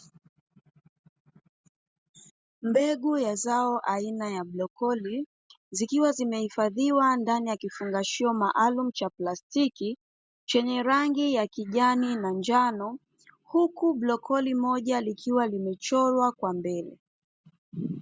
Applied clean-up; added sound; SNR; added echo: none; none; none; none.